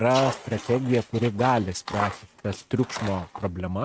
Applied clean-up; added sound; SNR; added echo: neural mask model RNNoise.